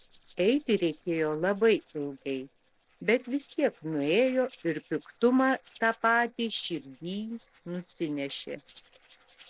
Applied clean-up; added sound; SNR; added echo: neural separator model SepFormer DNS4.